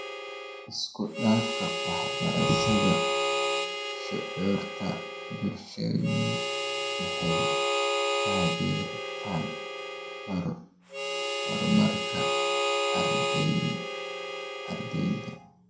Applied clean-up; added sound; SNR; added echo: none; Harmonica; -1 dB; reverberation time 0.5 s.